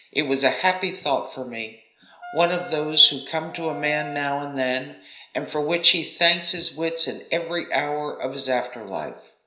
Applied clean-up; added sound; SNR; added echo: none; Wind instrument, woodwind instrument; 16 dB; reverberation time 0.5 s.